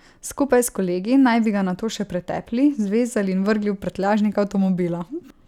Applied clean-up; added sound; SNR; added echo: none; none; none; none.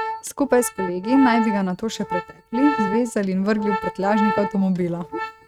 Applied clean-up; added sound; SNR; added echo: neural mask model RNNoise.